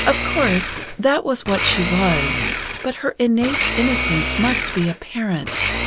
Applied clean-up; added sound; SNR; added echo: none; Domestic sounds, home sounds; 2 dB; none.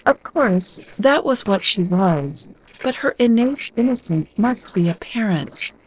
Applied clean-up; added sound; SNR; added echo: neural separator model SepFormer DNS4.